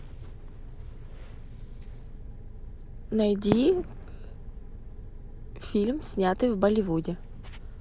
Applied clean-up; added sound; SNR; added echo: none; Fireworks; 9 dB; none.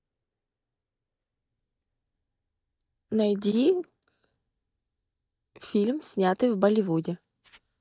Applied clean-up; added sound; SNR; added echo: neural mask model DeepFilterNet 3.